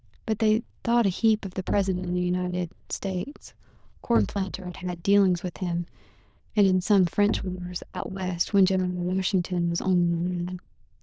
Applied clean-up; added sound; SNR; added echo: neural diffusion model UNIVERSE++.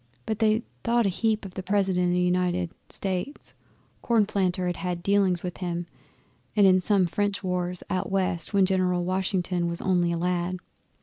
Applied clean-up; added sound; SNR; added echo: neural mask model Resemble Enhance denoiser.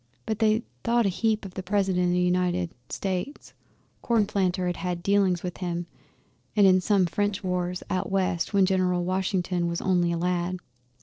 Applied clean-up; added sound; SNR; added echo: neural separator model SepFormer DNS4.